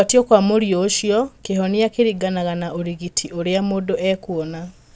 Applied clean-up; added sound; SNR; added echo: none; none; none; none.